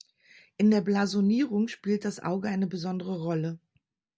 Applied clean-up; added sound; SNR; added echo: none; none; none; none.